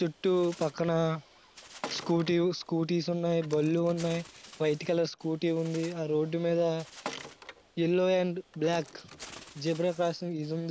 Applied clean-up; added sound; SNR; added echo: none; Bird; 18 dB; none.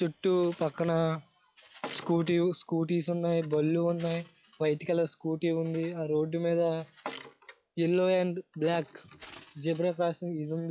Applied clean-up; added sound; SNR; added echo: classical method log-MMSE.